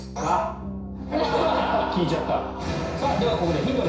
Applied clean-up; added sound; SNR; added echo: none; Piano; 10 dB; reverberation time 0.6 s.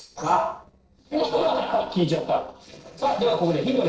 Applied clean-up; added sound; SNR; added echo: neural separator model SepFormer DNS4.